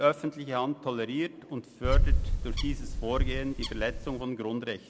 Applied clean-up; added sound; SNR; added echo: none; Bird; -5 dB; none.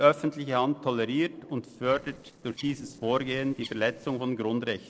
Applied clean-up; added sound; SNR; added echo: neural separator model SepFormer DNS4.